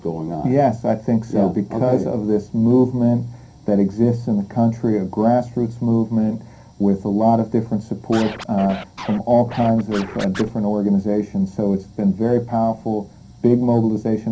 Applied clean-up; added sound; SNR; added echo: none; Scratching (performance technique); 14 dB; reverberation time 0.3 s.